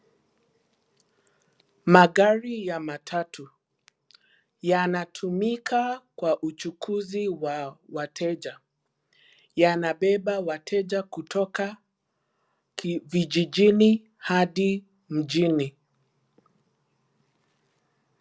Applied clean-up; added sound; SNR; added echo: none; none; none; none.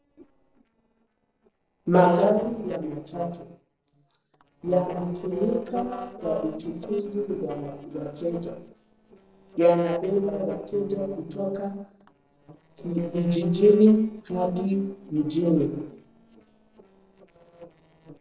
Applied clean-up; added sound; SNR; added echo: neural separator model SepFormer DNS4.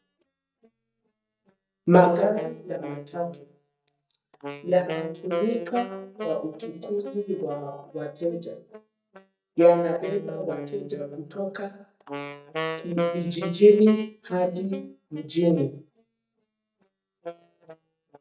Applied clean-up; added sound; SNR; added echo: neural mask model DeepFilterNet 3.